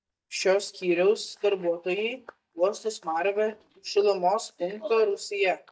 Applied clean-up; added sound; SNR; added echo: neural mask model DeepFilterNet 3.